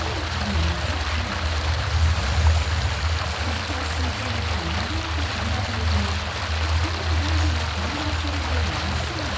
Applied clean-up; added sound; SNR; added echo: none; Stream; 5 dB; reverberation time 0.6 s.